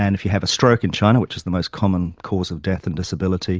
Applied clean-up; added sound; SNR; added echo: none; none; none; none.